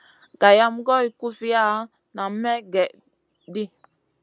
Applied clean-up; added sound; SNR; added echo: none; none; none; none.